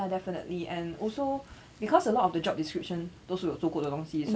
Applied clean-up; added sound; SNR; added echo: none; none; none; none.